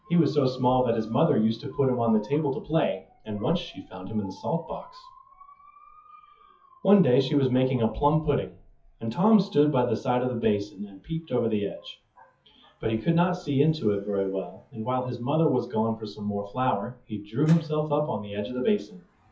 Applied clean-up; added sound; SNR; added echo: classical method WPE with log-MMSE.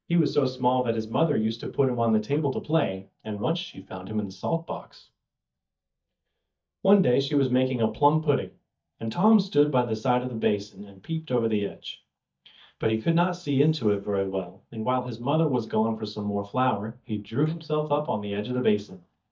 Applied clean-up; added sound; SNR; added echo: neural mask model DeepFilterNet 3.